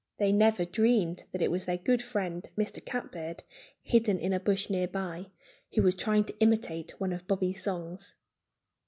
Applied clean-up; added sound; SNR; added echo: none; none; none; none.